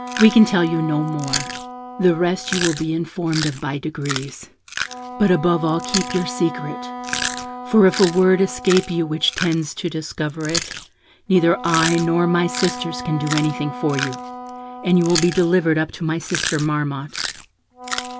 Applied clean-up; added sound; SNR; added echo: none; Chewing, mastication + Wind instrument, woodwind instrument; 9 dB; none.